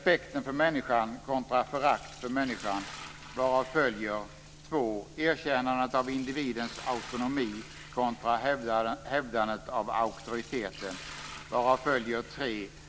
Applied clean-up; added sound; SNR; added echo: none; Liquid; 19 dB; none.